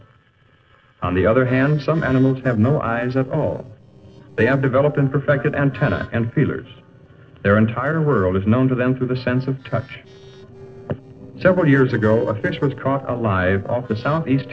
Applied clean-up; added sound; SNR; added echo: neural separator model SepFormer DNS4.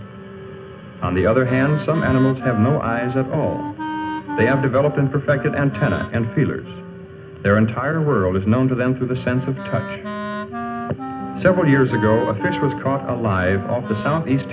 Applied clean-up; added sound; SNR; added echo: none; Wind instrument, woodwind instrument; 10 dB; reverberation time 0.7 s.